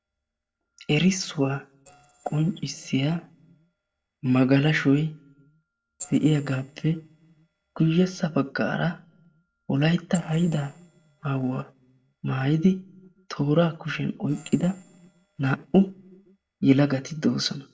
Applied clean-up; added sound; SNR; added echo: neural separator model SepFormer DNS4.